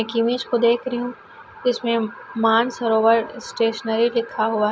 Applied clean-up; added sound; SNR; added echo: none; none; none; none.